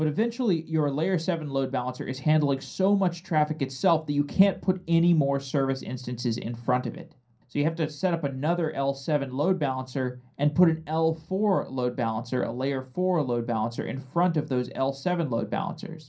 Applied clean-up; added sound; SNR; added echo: none; none; none; reverberation time 0.3 s.